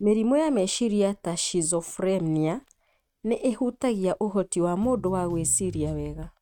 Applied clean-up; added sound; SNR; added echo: neural mask model RNNoise.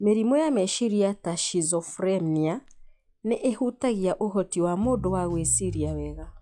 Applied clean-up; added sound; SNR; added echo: classical method log-MMSE.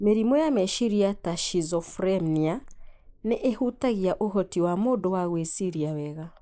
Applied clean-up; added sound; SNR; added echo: neural mask model Resemble Enhance denoiser.